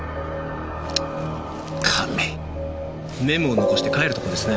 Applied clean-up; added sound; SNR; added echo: none; none; none; none.